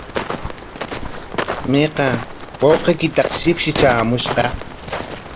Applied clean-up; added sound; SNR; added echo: none; Walk, footsteps; 6 dB; none.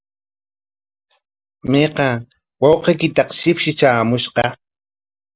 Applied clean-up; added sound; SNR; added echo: none; none; none; none.